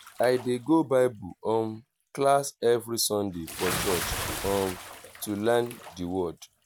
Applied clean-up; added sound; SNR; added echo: none; Bathtub (filling or washing) / Splash, splatter; 11 dB; none.